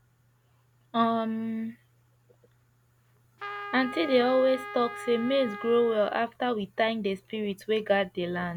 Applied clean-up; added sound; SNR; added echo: none; Trumpet; 11 dB; none.